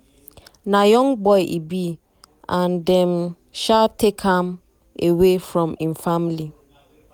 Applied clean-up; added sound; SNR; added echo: none; none; none; none.